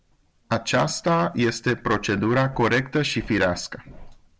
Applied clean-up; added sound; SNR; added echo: none; none; none; none.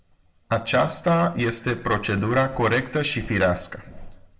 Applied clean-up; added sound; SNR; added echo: none; none; none; reverberation time 1.0 s.